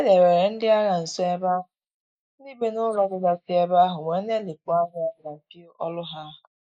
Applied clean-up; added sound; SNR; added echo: neural mask model Resemble Enhance denoiser.